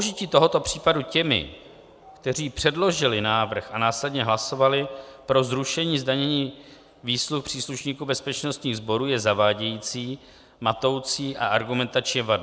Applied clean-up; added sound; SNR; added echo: none; none; none; none.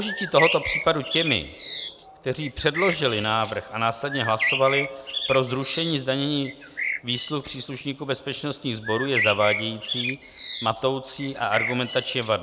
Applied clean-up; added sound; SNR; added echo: none; Bird; 5 dB; none.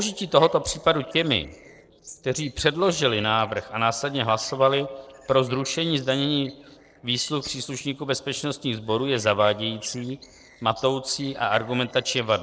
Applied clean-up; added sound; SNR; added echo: neural separator model SepFormer DNS4.